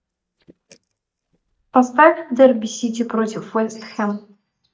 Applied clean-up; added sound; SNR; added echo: neural mask model DeepFilterNet 3.